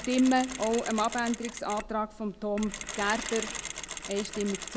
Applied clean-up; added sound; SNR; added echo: none; Mechanisms; 9 dB; none.